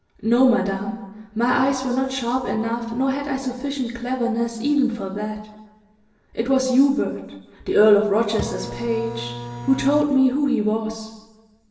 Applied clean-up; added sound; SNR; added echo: none; Printer; 9 dB; reverberation time 1.0 s.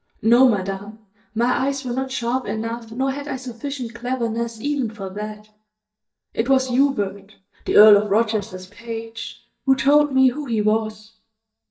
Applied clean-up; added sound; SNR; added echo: neural mask model DeepFilterNet 3.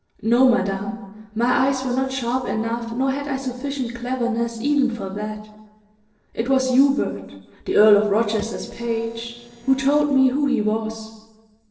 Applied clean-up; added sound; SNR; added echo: neural separator model SepFormer DNS4.